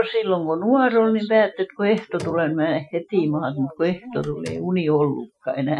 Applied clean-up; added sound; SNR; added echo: classical method Wiener filter.